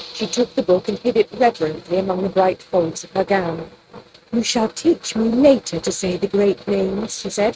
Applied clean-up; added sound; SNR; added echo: neural mask model RNNoise.